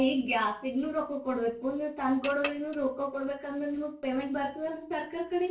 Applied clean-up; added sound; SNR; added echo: none; Chink, clink; 11 dB; reverberation time 0.3 s.